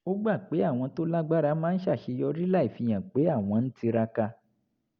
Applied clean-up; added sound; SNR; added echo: none; none; none; none.